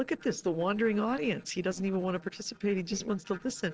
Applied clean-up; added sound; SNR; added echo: neural separator model SepFormer DNS4.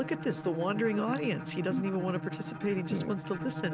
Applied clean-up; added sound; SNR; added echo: none; Bowed string instrument; 7 dB; none.